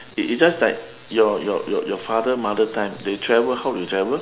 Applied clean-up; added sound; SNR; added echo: none; none; none; none.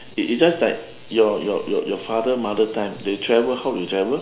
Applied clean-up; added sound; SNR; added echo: none; none; none; reverberation time 0.6 s.